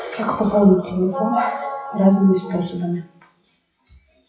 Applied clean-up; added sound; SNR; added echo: classical method WPE with log-MMSE.